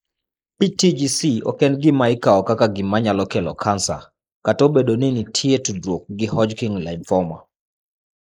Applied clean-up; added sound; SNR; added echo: neural mask model Resemble Enhance denoiser.